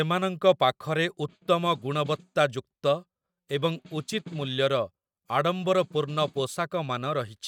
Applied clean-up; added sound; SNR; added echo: neural mask model RNNoise.